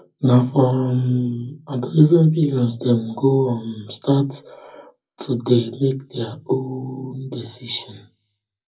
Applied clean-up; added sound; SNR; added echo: none; none; none; reverberation time 0.4 s.